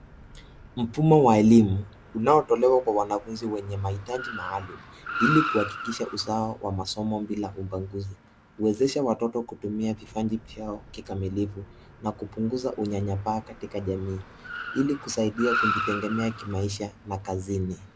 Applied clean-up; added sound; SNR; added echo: none; Car; 10 dB; none.